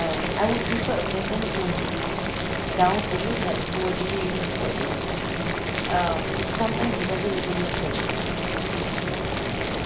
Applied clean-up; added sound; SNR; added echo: none; Boiling; -3 dB; none.